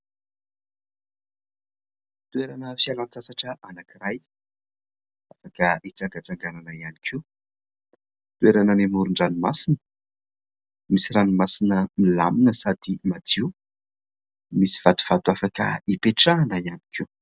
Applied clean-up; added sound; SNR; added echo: none; none; none; none.